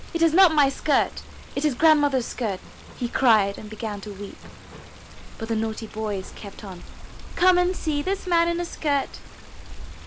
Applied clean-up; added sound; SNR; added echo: none; Water; 12 dB; none.